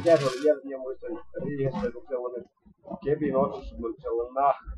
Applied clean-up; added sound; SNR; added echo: classical method Wiener filter.